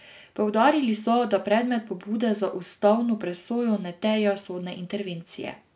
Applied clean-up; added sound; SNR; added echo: none; none; none; none.